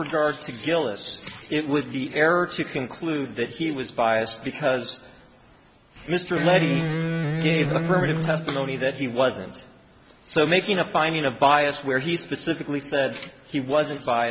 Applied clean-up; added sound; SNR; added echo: none; Electric guitar; 1 dB; none.